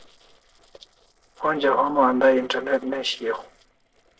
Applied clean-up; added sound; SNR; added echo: neural separator model SepFormer DNS4.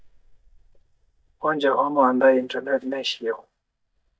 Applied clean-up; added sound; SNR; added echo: neural mask model DeepFilterNet 3.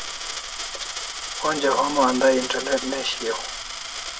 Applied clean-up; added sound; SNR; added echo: none; Coin (dropping); 7 dB; reverberation time 0.7 s.